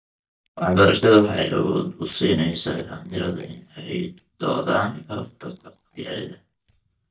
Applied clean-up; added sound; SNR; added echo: neural mask model DeepFilterNet 3.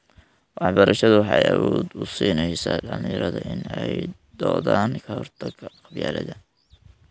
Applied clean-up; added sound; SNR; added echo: none; none; none; none.